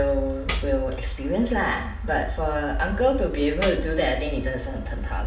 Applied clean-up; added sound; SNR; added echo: none; Tambourine; 0 dB; reverberation time 0.5 s.